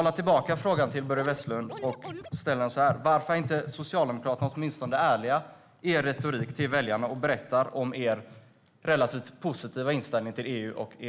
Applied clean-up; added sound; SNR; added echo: none; Scratching (performance technique); 13 dB; none.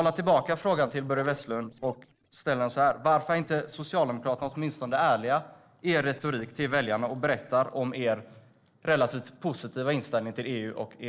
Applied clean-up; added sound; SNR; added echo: neural separator model SepFormer DNS4.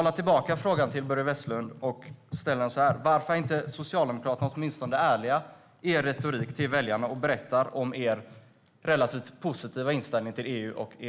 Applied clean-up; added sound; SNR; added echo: none; none; none; none.